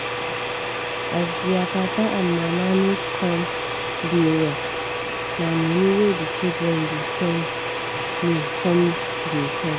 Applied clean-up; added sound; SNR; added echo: none; Domestic sounds, home sounds; 1 dB; none.